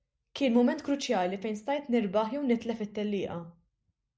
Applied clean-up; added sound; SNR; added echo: none; none; none; none.